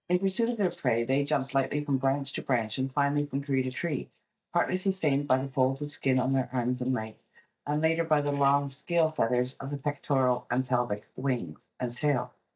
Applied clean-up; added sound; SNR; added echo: neural mask model DeepFilterNet 3.